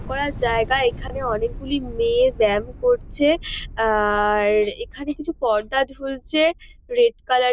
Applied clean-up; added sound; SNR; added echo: none; Thunder / Explosion; 15 dB; none.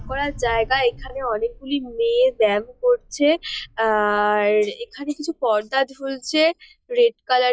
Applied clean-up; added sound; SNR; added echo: classical method log-MMSE.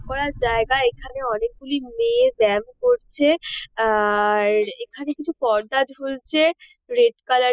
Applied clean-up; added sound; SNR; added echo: classical method spectral subtraction.